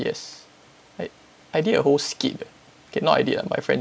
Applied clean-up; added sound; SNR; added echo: none; none; none; none.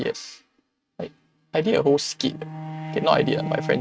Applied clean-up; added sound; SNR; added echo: neural mask model RNNoise.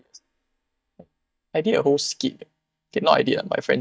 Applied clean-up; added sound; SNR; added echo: neural mask model DeepFilterNet 3.